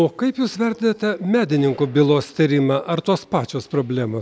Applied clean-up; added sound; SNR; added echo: none; none; none; none.